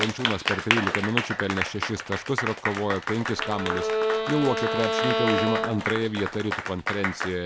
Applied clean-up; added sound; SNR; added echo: none; Applause + Bowed string instrument; 0 dB; none.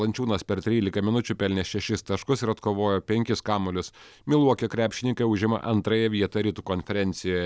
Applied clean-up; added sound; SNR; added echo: none; none; none; none.